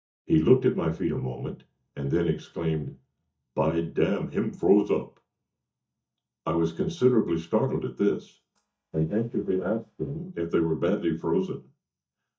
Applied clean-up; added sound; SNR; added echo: neural mask model DeepFilterNet 3.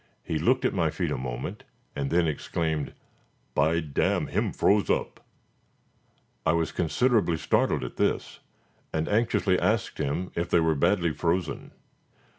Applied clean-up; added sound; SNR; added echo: none; none; none; none.